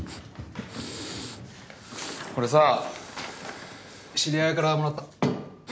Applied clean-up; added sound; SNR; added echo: none; Breathing; 16 dB; none.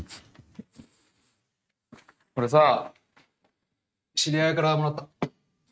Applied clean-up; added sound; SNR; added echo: neural mask model RNNoise.